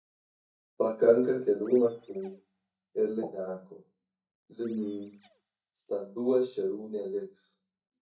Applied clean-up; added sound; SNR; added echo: neural mask model DeepFilterNet 3.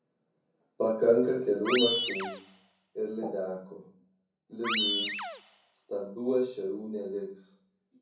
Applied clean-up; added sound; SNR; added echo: none; Animal; 2 dB; reverberation time 0.5 s.